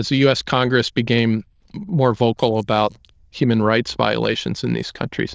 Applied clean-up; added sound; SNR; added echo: neural diffusion model UNIVERSE++.